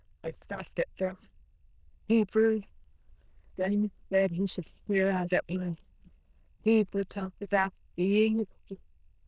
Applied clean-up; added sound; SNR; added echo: neural diffusion model UNIVERSE++.